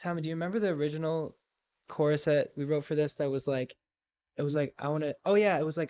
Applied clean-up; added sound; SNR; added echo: neural mask model Resemble Enhance denoiser.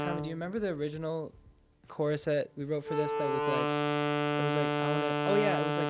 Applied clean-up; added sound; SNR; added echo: none; Wind instrument, woodwind instrument; -1 dB; none.